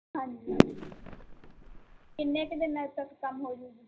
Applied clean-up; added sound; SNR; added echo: none; Fireworks; -4 dB; reverberation time 0.4 s.